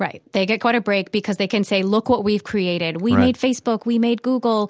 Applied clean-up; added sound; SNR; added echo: none; none; none; none.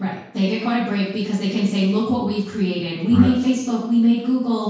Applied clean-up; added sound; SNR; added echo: none; none; none; reverberation time 0.6 s.